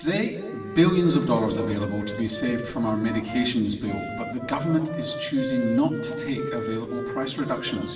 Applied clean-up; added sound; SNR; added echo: none; Wind instrument, woodwind instrument; 10 dB; reverberation time 2.3 s.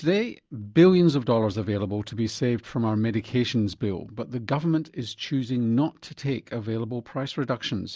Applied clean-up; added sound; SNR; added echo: none; none; none; none.